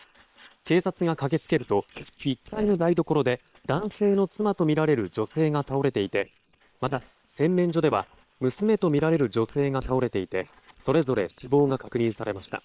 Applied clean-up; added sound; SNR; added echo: neural separator model SepFormer WHAM!.